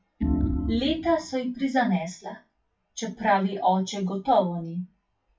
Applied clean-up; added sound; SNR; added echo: classical method WPE with log-MMSE.